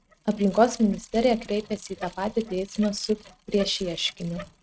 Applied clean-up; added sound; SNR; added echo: neural mask model RNNoise.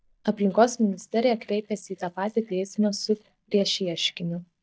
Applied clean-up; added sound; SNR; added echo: neural mask model DeepFilterNet 3.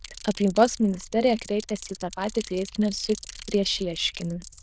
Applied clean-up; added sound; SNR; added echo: neural diffusion model UNIVERSE++.